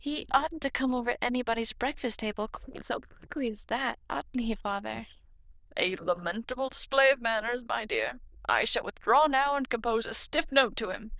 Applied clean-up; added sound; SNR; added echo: neural diffusion model UNIVERSE++.